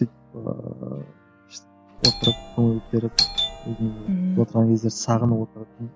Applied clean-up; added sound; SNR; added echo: none; Doorbell; 1 dB; none.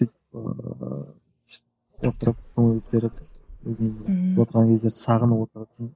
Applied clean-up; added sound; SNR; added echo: neural mask model Resemble Enhance denoiser.